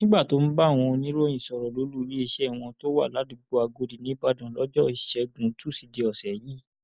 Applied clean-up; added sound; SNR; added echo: none; none; none; none.